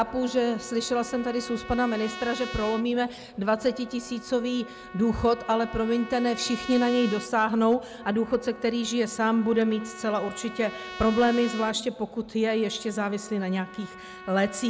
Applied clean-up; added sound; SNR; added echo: none; Trumpet; 15 dB; none.